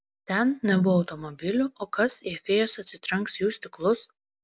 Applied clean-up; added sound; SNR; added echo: none; none; none; none.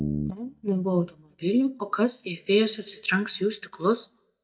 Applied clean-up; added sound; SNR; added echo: neural mask model DeepFilterNet 3.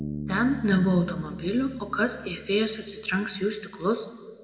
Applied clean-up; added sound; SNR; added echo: none; Bass guitar; 12 dB; reverberation time 1.4 s.